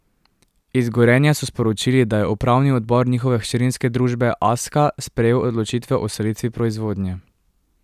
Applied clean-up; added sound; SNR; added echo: none; none; none; none.